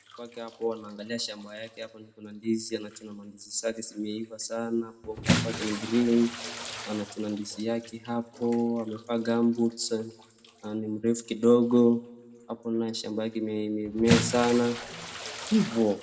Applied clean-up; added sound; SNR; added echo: none; Bathtub (filling or washing) / Splash, splatter; 9 dB; reverberation time 0.7 s.